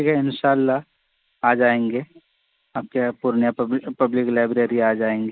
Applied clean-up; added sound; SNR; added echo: neural mask model Resemble Enhance denoiser.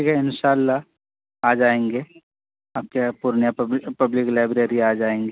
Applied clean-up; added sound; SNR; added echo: none; none; none; none.